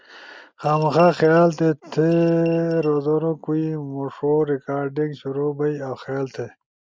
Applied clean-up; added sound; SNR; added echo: neural mask model RNNoise.